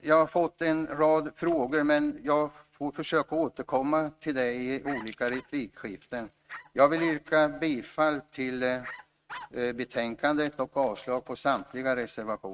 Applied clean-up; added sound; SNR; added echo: neural mask model RNNoise.